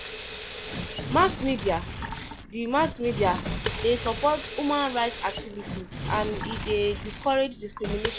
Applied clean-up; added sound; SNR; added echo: none; Tearing + Sink (filling or washing) / Water tap, faucet; 4 dB; none.